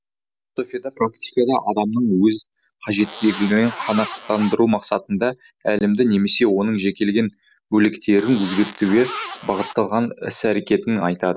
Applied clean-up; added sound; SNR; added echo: none; Zipper (clothing); 11 dB; none.